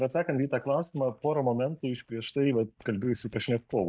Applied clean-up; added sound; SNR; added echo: neural mask model DeepFilterNet 3.